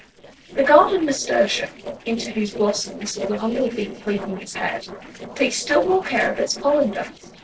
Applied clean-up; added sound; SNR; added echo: neural separator model SepFormer DNS4.